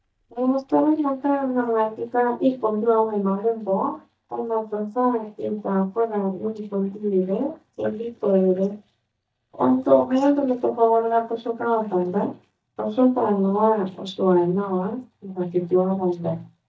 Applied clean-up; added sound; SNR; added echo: neural mask model DeepFilterNet 3.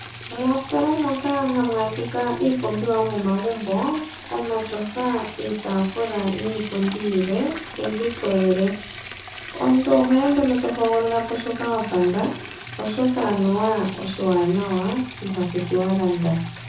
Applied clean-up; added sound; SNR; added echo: none; Liquid; 13 dB; reverberation time 0.5 s.